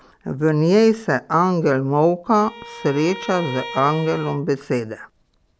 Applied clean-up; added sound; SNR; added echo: none; Bowed string instrument; 15 dB; none.